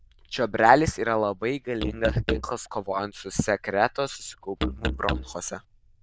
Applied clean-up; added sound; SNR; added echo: neural diffusion model UNIVERSE++.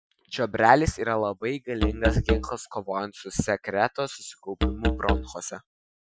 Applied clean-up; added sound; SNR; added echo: classical method Wiener filter.